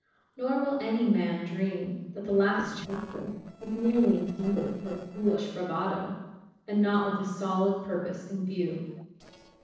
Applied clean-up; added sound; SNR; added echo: neural separator model SepFormer DNS4.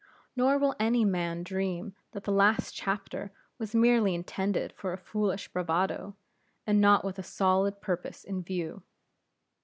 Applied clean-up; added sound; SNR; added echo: none; none; none; none.